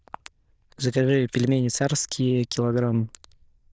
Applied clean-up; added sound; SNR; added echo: neural diffusion model UNIVERSE++.